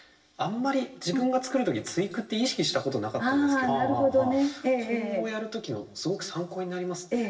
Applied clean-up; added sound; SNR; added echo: none; Bowed string instrument; 12 dB; reverberation time 0.7 s.